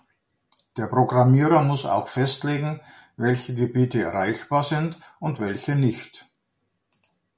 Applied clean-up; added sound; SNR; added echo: none; none; none; none.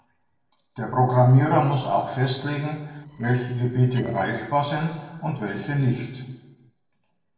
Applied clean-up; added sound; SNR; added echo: neural separator model SepFormer DNS4.